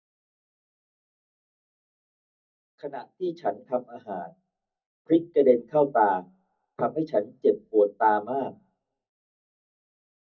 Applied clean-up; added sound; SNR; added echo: none; none; none; reverberation time 0.4 s.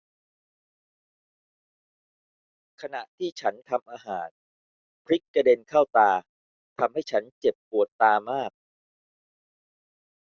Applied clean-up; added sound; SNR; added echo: none; none; none; none.